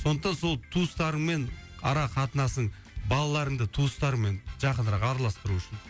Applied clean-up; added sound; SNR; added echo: none; none; none; none.